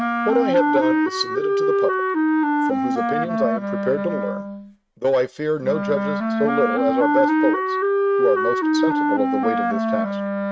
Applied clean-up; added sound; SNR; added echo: neural mask model RNNoise.